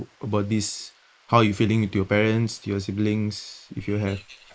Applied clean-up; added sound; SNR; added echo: neural mask model Resemble Enhance denoiser.